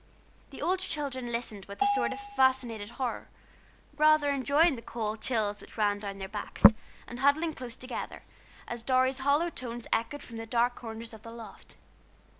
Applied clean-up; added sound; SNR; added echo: none; Bell; 2 dB; none.